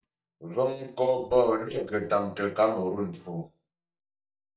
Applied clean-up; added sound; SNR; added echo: neural mask model DeepFilterNet 3.